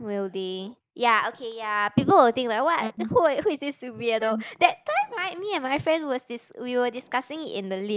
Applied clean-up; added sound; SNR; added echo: neural mask model Resemble Enhance denoiser.